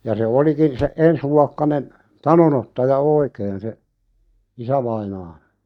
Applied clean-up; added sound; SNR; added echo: neural mask model DeepFilterNet 3.